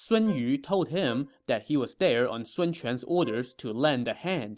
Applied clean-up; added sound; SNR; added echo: none; Wind instrument, woodwind instrument; 19 dB; none.